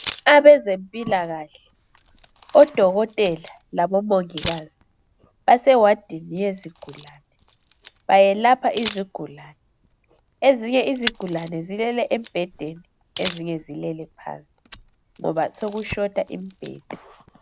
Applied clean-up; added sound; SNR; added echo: none; Fire + Camera; 19 dB; none.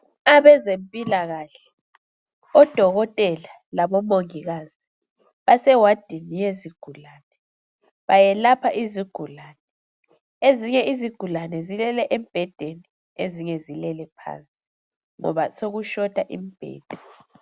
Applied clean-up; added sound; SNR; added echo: none; none; none; none.